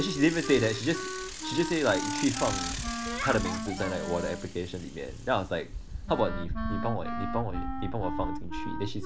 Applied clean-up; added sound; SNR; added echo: none; Bicycle + Wind instrument, woodwind instrument; 4 dB; none.